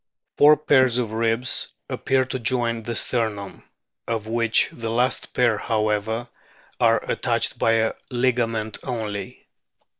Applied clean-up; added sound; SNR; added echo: neural mask model DeepFilterNet 3.